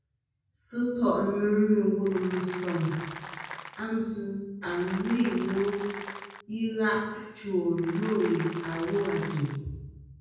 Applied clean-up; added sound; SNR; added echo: none; Applause; 12 dB; reverberation time 1.2 s.